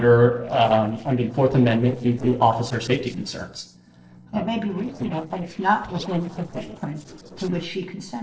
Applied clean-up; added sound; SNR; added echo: neural separator model SepFormer DNS4.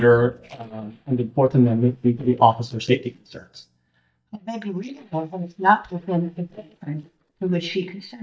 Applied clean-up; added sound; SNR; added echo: neural mask model DeepFilterNet 3.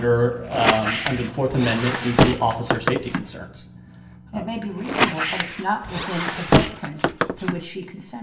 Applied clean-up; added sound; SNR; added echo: none; Squeak; -2 dB; reverberation time 0.9 s.